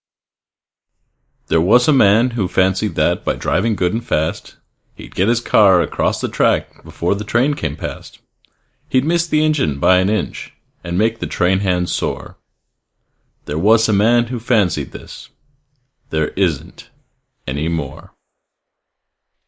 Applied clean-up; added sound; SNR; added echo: neural mask model Resemble Enhance denoiser.